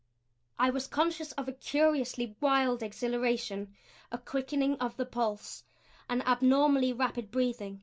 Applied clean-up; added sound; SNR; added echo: none; none; none; none.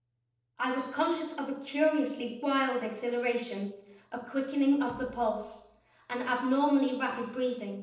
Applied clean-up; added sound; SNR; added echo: neural separator model SepFormer DNS4.